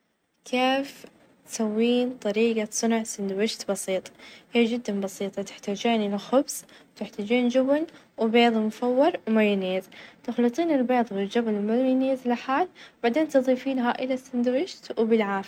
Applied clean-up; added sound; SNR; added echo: none; none; none; none.